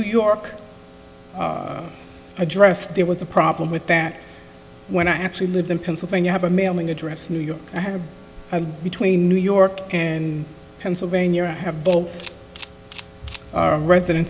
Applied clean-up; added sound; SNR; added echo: none; Camera; 12 dB; none.